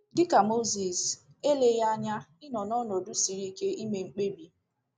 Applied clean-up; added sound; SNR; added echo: none; none; none; none.